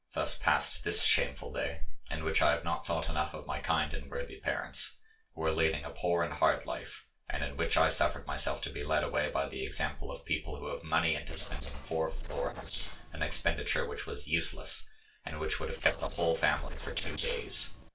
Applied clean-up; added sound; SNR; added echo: neural separator model SepFormer DNS4.